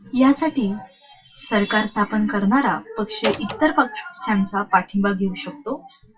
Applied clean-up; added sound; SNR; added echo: classical method WPE with log-MMSE.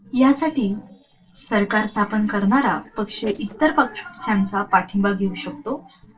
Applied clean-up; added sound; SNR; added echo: neural separator model SepFormer DNS4.